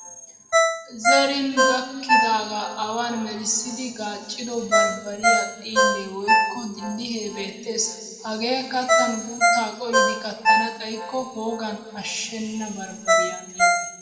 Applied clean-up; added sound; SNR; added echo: none; Ringtone; -4 dB; reverberation time 2.1 s.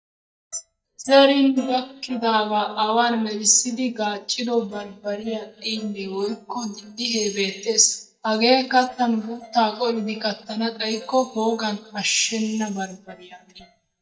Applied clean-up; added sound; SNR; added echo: neural mask model DeepFilterNet 3.